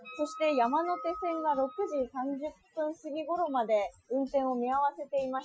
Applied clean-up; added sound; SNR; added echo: classical method Wiener filter.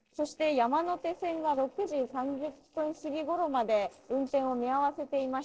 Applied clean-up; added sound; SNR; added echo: neural separator model SepFormer DNS4.